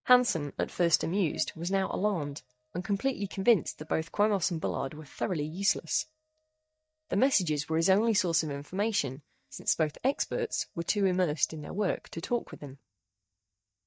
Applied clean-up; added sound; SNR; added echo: neural mask model DeepFilterNet 3.